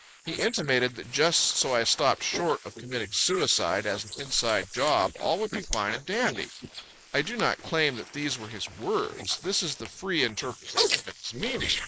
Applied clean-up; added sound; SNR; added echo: neural mask model Resemble Enhance denoiser.